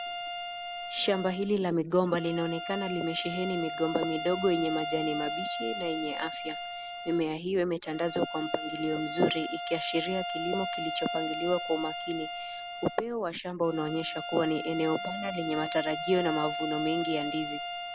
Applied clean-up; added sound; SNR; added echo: none; Bowed string instrument; 6 dB; none.